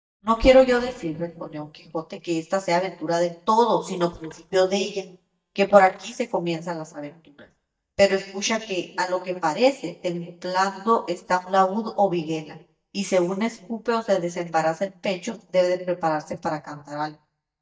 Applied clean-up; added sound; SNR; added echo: neural mask model DeepFilterNet 3.